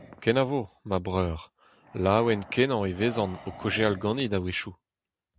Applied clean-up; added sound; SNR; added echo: none; Breathing; 20 dB; none.